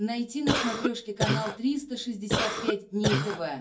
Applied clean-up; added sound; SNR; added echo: none; Cough; -2 dB; reverberation time 0.2 s.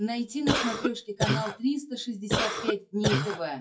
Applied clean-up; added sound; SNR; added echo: classical method WPE with log-MMSE.